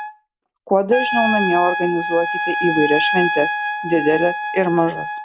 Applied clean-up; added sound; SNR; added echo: none; Trumpet; 3 dB; none.